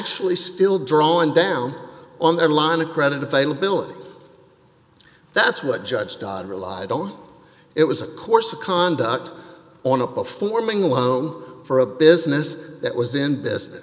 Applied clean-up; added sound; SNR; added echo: none; none; none; none.